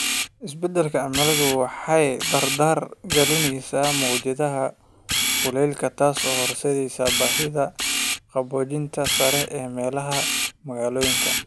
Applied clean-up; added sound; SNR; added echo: none; Camera; 2 dB; none.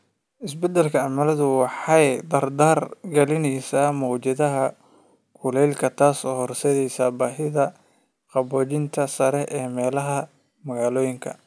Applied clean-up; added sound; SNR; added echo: none; none; none; none.